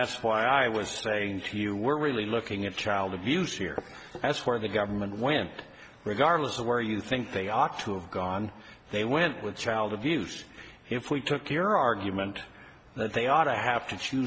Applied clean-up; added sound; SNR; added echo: none; none; none; none.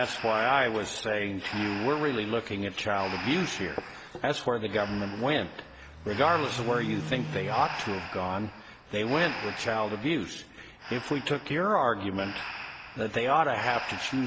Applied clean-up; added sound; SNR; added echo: none; Breathing + Livestock, farm animals, working animals; 11 dB; none.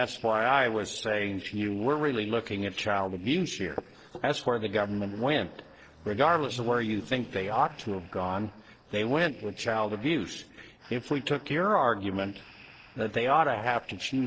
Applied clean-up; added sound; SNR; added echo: neural separator model SepFormer DNS4.